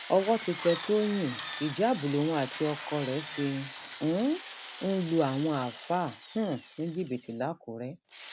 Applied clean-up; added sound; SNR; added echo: none; Drill; 9 dB; none.